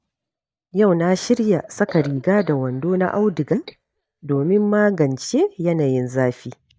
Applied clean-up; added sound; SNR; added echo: neural mask model DeepFilterNet 3.